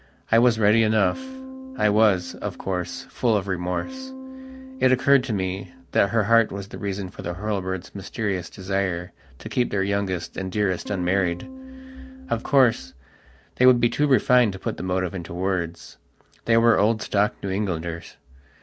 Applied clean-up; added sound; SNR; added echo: none; Electric guitar / Strum; 13 dB; none.